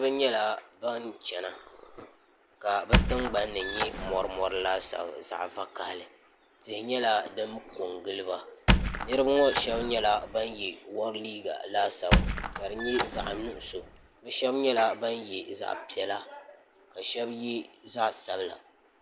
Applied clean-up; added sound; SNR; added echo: none; Squeak; -1 dB; none.